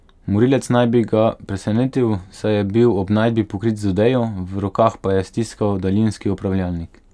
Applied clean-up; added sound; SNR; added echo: none; none; none; none.